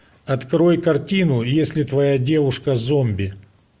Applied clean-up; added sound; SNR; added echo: none; none; none; none.